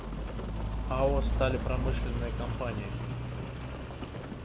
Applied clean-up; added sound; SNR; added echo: none; Rain; -3 dB; none.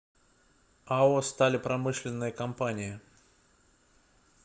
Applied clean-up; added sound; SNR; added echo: none; none; none; none.